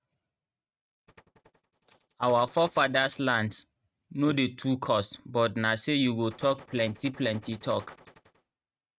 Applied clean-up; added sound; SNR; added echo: neural mask model RNNoise.